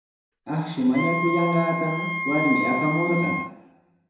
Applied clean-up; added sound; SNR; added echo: none; Wind instrument, woodwind instrument; 4 dB; reverberation time 1.0 s.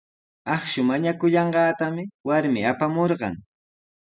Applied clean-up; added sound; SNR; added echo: none; none; none; none.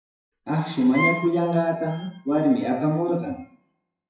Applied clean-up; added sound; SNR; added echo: classical method WPE with log-MMSE.